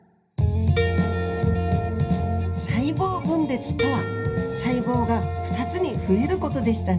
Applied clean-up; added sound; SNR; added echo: none; Harp; 9 dB; reverberation time 0.4 s.